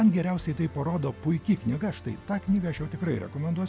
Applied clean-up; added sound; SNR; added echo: none; Musical instrument; 16 dB; none.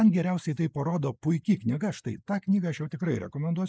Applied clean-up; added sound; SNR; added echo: neural mask model Resemble Enhance denoiser.